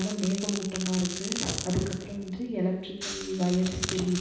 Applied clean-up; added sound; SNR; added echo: none; Crackle; 8 dB; reverberation time 0.9 s.